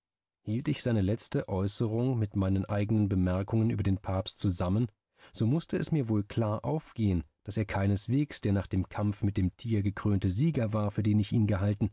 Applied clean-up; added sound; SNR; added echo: none; none; none; none.